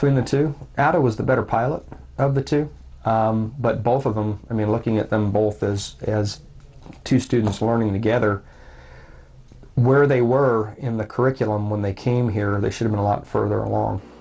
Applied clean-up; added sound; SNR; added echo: none; none; none; none.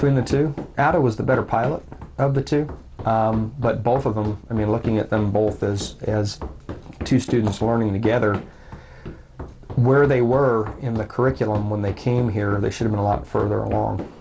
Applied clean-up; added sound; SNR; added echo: none; Run; 14 dB; none.